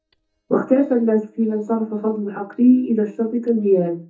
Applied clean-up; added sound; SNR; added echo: neural mask model DeepFilterNet 3.